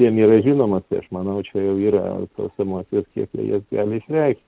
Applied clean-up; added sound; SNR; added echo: none; none; none; none.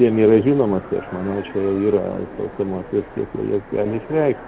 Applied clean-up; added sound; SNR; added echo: none; Train; 16 dB; none.